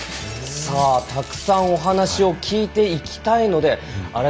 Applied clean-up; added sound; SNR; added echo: none; Shatter; 19 dB; none.